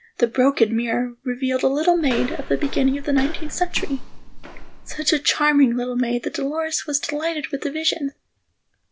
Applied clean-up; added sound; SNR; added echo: none; Walk, footsteps; 4 dB; none.